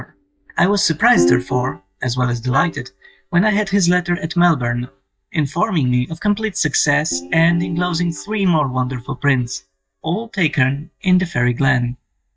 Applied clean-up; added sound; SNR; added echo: neural mask model DeepFilterNet 3.